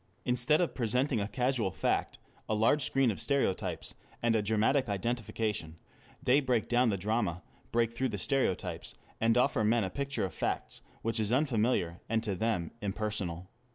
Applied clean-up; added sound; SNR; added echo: none; none; none; none.